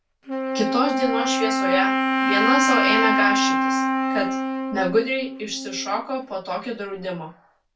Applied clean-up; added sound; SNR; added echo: none; Wind instrument, woodwind instrument; -2 dB; reverberation time 0.2 s.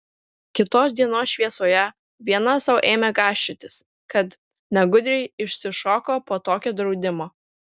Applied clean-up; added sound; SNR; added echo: none; none; none; none.